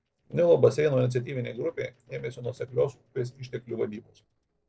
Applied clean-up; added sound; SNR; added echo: neural separator model SepFormer DNS4.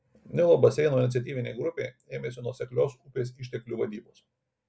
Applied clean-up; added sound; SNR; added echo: none; none; none; none.